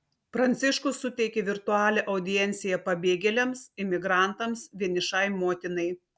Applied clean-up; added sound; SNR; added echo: none; none; none; none.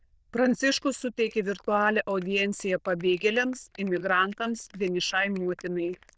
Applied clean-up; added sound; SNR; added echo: neural diffusion model UNIVERSE++.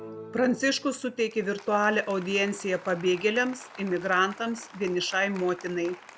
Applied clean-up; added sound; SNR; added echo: none; Applause; 18 dB; none.